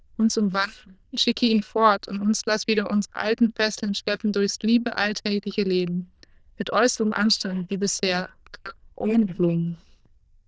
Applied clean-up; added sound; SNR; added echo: neural diffusion model UNIVERSE++.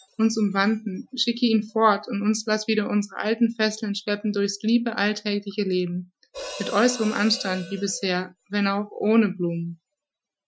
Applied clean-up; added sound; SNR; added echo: classical method Wiener filter.